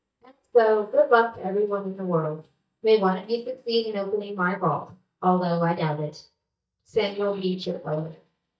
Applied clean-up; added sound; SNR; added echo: neural mask model DeepFilterNet 3.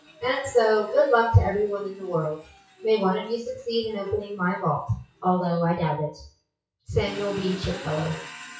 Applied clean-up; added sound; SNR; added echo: classical method WPE with log-MMSE.